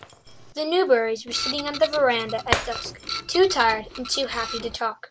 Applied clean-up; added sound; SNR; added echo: none; Shatter + Printer; 8 dB; none.